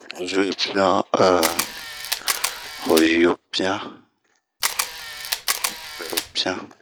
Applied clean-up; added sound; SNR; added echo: none; Camera; 4 dB; none.